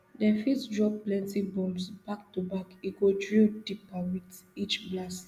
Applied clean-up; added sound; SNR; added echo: none; none; none; none.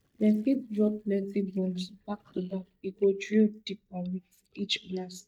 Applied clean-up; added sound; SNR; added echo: neural mask model DeepFilterNet 3.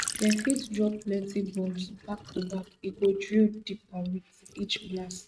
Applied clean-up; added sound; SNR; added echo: neural mask model RNNoise.